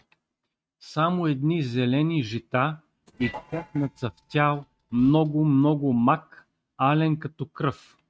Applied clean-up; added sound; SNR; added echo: neural mask model RNNoise.